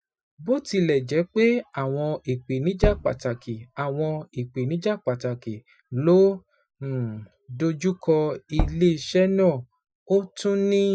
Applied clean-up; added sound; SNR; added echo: classical method Wiener filter.